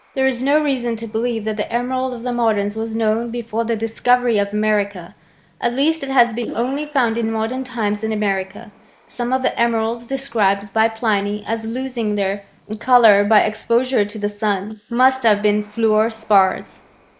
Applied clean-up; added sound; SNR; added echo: neural mask model Resemble Enhance denoiser.